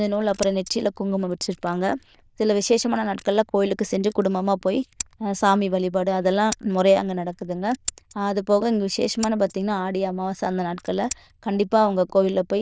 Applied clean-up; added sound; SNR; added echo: neural diffusion model UNIVERSE++.